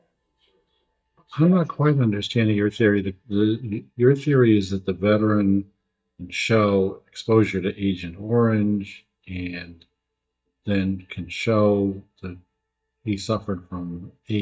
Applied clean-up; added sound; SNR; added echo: neural mask model DeepFilterNet 3.